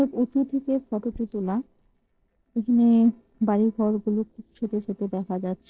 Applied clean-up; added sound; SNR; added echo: neural separator model SepFormer DNS4.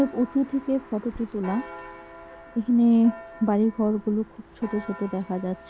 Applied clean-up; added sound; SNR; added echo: none; Church bell; 18 dB; none.